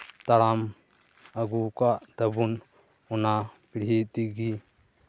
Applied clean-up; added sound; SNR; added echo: none; none; none; none.